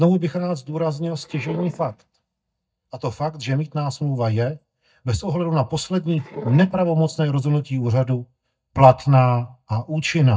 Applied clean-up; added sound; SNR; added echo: neural mask model DeepFilterNet 3.